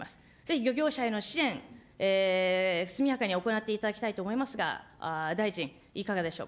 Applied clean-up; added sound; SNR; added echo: none; none; none; none.